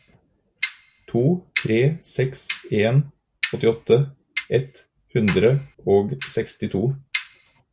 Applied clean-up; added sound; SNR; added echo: none; Clock; 8 dB; none.